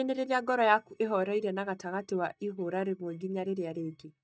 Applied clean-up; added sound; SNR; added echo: neural mask model DeepFilterNet 3.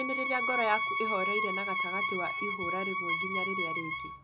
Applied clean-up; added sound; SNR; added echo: none; Wind instrument, woodwind instrument; -3 dB; none.